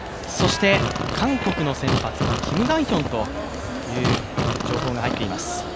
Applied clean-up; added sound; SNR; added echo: none; Fart; 2 dB; none.